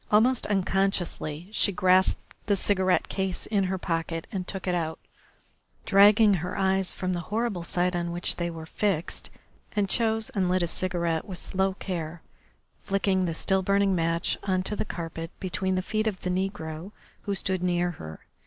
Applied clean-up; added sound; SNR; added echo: none; none; none; none.